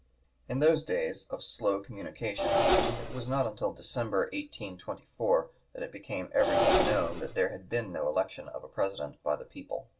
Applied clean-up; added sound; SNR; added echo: none; Engine; 2 dB; reverberation time 0.2 s.